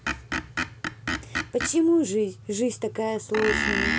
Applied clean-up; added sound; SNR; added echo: none; Screech; 4 dB; none.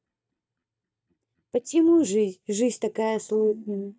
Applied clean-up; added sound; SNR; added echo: neural mask model DeepFilterNet 3.